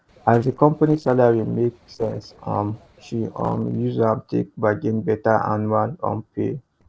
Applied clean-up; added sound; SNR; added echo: neural separator model SepFormer DNS4.